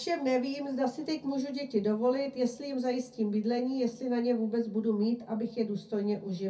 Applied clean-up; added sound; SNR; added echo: none; none; none; reverberation time 0.3 s.